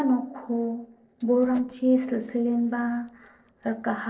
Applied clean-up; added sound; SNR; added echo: neural separator model SepFormer DNS4.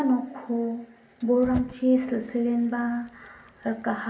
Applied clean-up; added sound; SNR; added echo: none; Fire; 19 dB; reverberation time 0.3 s.